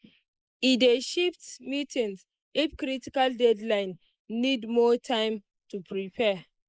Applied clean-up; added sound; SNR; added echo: neural mask model Resemble Enhance denoiser.